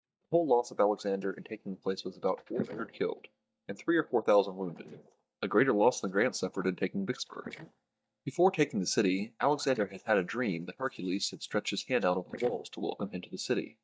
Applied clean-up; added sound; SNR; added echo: neural mask model DeepFilterNet 3.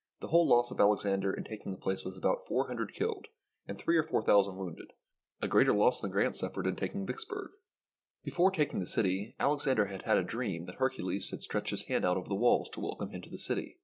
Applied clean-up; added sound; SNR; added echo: none; none; none; none.